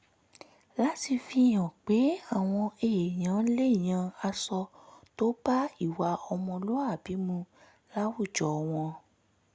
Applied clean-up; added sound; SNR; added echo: none; none; none; none.